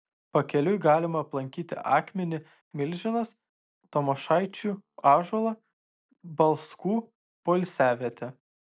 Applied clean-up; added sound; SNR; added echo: none; none; none; none.